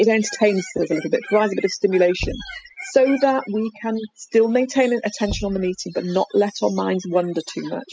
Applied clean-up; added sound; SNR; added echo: classical method spectral subtraction.